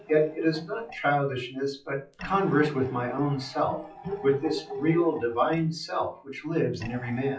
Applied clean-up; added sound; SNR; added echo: classical method WPE with log-MMSE.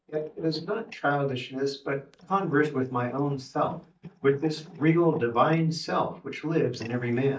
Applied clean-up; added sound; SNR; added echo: neural mask model DeepFilterNet 3.